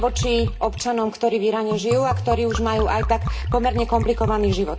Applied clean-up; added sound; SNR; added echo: none; Liquid; 5 dB; reverberation time 0.3 s.